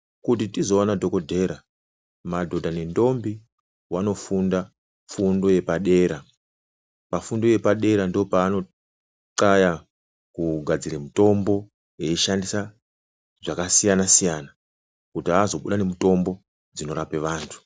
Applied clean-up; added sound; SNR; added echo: none; none; none; none.